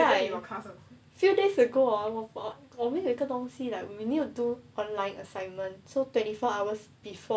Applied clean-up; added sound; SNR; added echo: none; none; none; none.